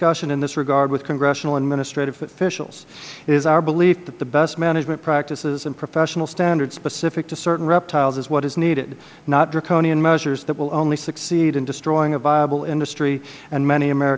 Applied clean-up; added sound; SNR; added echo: none; none; none; none.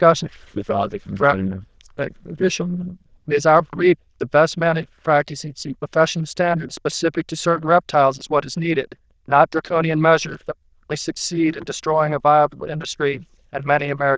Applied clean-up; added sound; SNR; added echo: neural diffusion model UNIVERSE++.